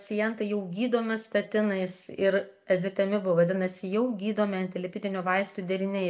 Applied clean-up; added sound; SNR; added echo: none; none; none; none.